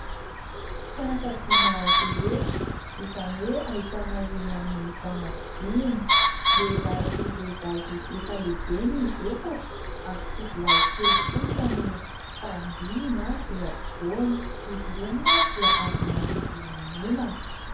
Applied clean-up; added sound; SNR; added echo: none; Bird; -4 dB; reverberation time 0.6 s.